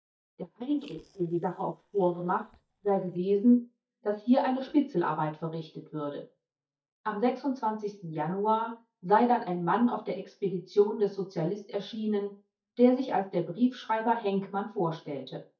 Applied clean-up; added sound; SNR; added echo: neural mask model DeepFilterNet 3.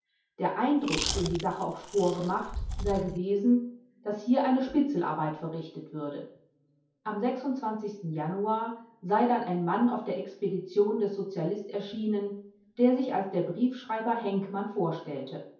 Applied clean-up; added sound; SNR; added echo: none; Chewing, mastication; 6 dB; reverberation time 0.6 s.